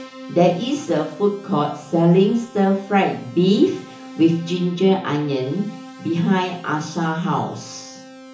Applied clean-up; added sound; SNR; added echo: none; Keyboard (musical); 19 dB; reverberation time 0.8 s.